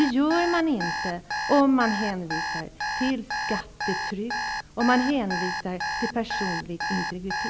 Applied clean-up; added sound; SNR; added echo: none; Alarm; 4 dB; none.